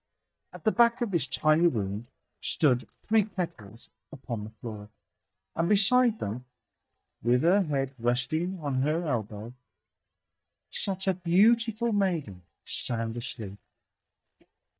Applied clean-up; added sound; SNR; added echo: neural mask model DeepFilterNet 3.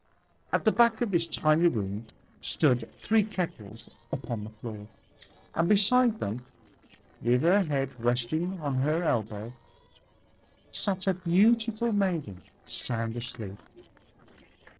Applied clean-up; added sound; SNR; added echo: neural separator model SepFormer DNS4.